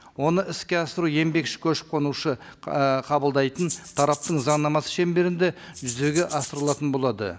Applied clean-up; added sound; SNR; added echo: none; Rattle (instrument); 12 dB; none.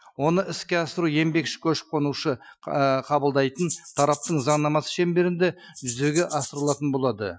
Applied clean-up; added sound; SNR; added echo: classical method Wiener filter.